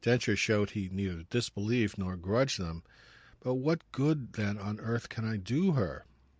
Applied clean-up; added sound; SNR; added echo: none; none; none; none.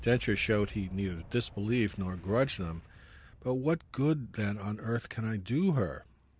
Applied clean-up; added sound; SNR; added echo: none; Boom; 19 dB; none.